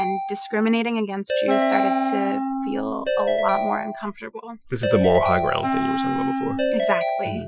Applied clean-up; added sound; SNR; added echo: classical method Wiener filter.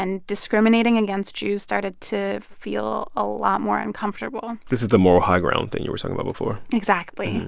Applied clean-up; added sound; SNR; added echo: none; none; none; none.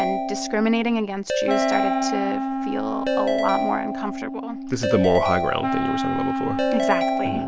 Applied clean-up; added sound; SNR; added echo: none; Ringtone / Keyboard (musical) + Wind instrument, woodwind instrument; -2 dB; none.